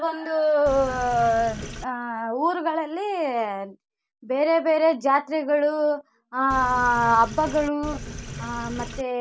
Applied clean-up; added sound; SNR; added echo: none; Sink (filling or washing); 11 dB; none.